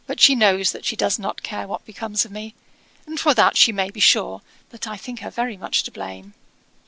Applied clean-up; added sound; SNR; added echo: none; none; none; none.